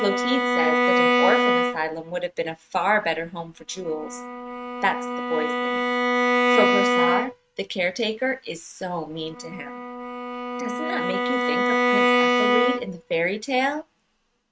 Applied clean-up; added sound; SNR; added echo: neural mask model RNNoise.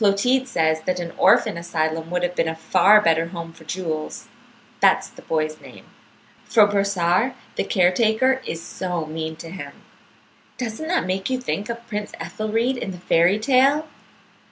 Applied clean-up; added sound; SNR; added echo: none; none; none; none.